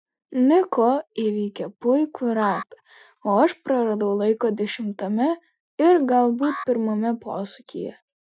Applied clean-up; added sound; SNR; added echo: classical method Wiener filter.